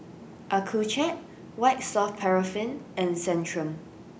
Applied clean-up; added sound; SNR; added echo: none; none; none; none.